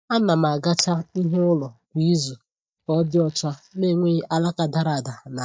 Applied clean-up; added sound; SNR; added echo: neural mask model DeepFilterNet 3.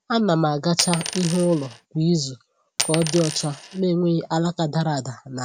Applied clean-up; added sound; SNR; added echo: none; Coin (dropping); 7 dB; none.